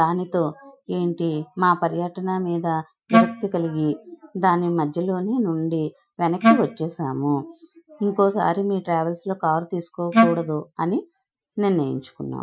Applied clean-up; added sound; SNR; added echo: classical method Wiener filter.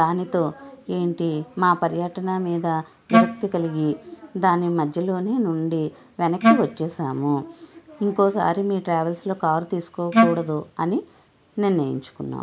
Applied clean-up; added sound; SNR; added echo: none; Wind instrument, woodwind instrument; -4 dB; none.